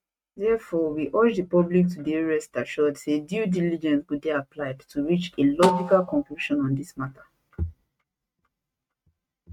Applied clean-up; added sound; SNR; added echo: neural mask model RNNoise.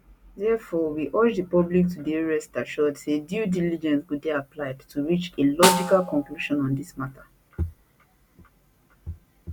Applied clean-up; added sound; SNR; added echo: none; Snare drum; 3 dB; none.